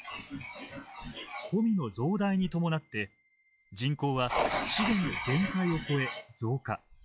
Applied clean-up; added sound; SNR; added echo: classical method log-MMSE.